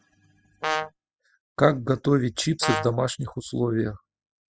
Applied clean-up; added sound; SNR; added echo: classical method spectral subtraction.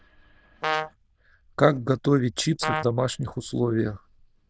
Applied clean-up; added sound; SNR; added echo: neural diffusion model UNIVERSE++.